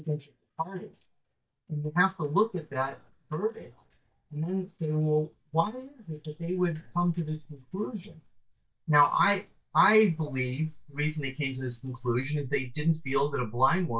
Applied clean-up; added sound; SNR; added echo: neural mask model DeepFilterNet 3.